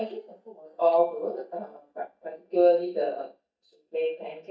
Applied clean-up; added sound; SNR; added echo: neural mask model DeepFilterNet 3.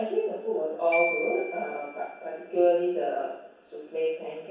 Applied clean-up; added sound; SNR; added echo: none; Glockenspiel; 10 dB; reverberation time 0.7 s.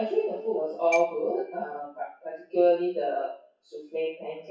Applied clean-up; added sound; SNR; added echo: classical method WPE with log-MMSE.